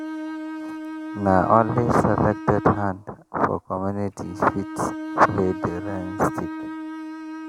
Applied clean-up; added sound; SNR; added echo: none; Bowed string instrument; 10 dB; none.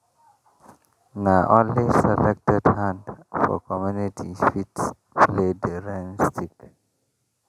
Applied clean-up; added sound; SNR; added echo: none; none; none; none.